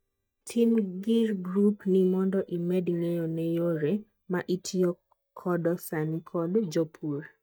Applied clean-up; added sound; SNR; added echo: neural mask model DeepFilterNet 3.